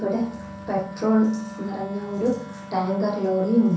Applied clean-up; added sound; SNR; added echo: none; Wind instrument, woodwind instrument; 16 dB; reverberation time 0.6 s.